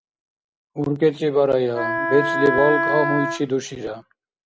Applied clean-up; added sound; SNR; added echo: none; Wind instrument, woodwind instrument; 1 dB; none.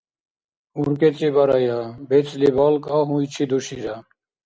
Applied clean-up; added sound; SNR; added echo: none; none; none; none.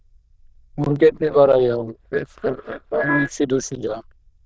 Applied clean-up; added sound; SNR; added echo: neural diffusion model UNIVERSE++.